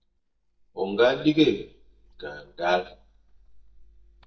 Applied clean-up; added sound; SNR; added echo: neural mask model DeepFilterNet 3.